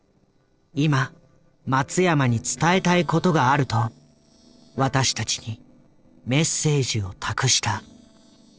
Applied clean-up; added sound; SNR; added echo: neural separator model SepFormer DNS4.